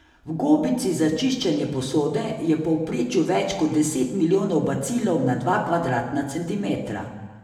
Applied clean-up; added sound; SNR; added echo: none; none; none; reverberation time 1.2 s.